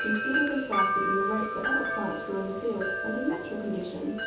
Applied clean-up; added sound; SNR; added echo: none; Wind chime; -1 dB; reverberation time 0.6 s.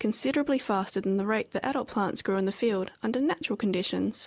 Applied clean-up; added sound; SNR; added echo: none; none; none; none.